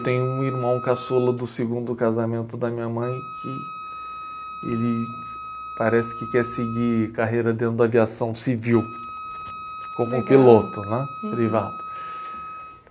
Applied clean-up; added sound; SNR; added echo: none; Wind instrument, woodwind instrument; 13 dB; none.